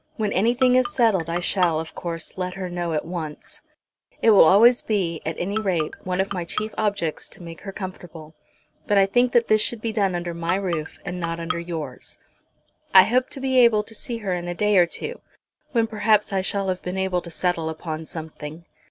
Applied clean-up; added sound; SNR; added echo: none; Marimba, xylophone; 10 dB; none.